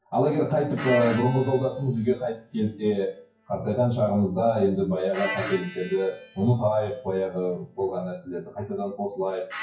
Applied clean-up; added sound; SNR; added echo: classical method WPE with log-MMSE.